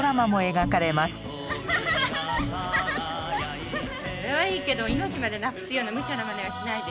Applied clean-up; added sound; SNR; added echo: none; Bowed string instrument; 10 dB; none.